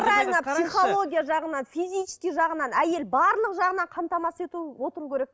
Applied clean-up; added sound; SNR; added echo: none; none; none; none.